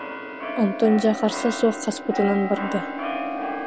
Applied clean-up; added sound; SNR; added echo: none; Keyboard (musical); 6 dB; none.